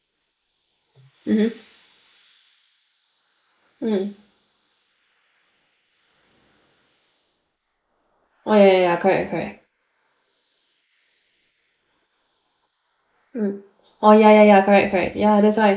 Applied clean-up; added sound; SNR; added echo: neural mask model Resemble Enhance denoiser.